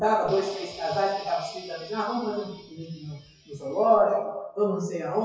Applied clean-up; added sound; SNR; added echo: classical method WPE with log-MMSE.